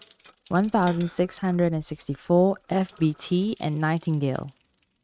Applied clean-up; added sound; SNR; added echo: neural mask model RNNoise.